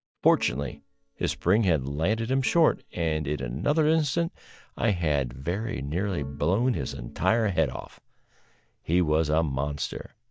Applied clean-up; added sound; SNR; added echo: neural mask model DeepFilterNet 3.